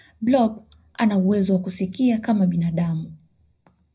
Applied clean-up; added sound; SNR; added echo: none; none; none; reverberation time 0.5 s.